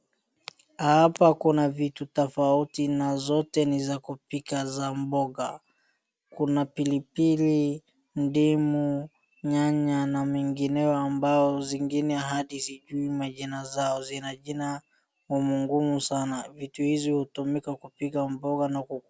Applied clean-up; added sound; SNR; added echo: none; none; none; none.